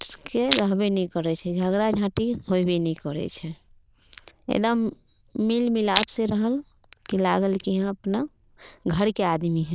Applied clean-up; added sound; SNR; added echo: neural diffusion model UNIVERSE++.